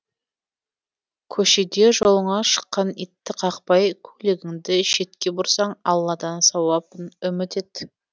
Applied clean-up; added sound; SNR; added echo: none; none; none; none.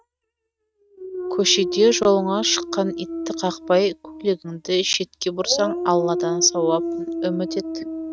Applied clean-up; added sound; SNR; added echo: neural mask model RNNoise.